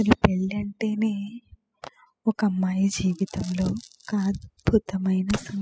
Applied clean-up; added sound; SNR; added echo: classical method spectral subtraction.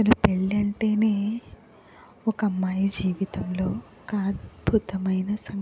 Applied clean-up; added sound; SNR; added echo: none; none; none; none.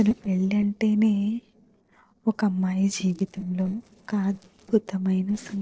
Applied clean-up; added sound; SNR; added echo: neural separator model SepFormer DNS4.